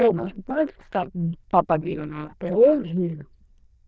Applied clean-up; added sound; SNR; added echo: neural diffusion model UNIVERSE++.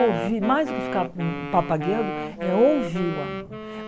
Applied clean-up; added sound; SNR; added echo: none; Wind instrument, woodwind instrument; 6 dB; none.